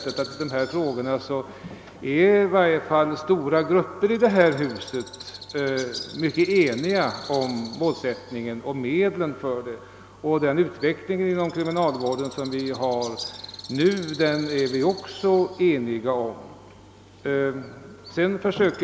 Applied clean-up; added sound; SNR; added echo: none; Bird; 19 dB; none.